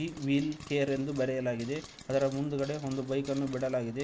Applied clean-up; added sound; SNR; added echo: none; Frying (food); 19 dB; none.